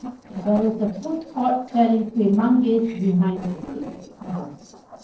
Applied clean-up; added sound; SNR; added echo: neural separator model SepFormer DNS4.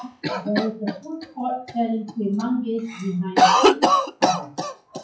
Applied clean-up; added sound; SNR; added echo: classical method WPE with log-MMSE.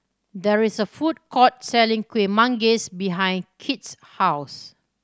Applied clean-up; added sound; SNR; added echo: none; none; none; none.